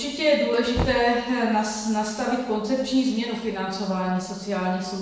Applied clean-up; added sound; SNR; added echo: none; Knock; 13 dB; reverberation time 0.9 s.